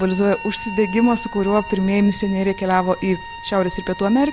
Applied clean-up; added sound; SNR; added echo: none; Bowed string instrument + Chink, clink; 14 dB; none.